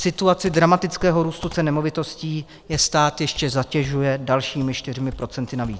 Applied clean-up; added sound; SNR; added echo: none; Computer keyboard; 18 dB; none.